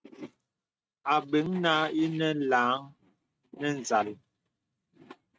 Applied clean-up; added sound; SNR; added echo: neural mask model RNNoise.